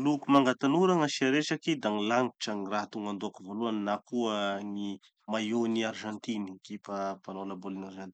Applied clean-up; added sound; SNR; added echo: none; none; none; none.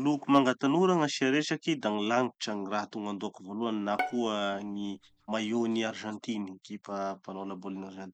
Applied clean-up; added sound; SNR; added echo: none; Bowed string instrument; 10 dB; none.